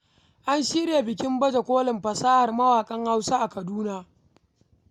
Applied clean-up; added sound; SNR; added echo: none; none; none; none.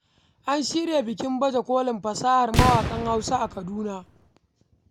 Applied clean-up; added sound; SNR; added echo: none; Fireworks; 2 dB; none.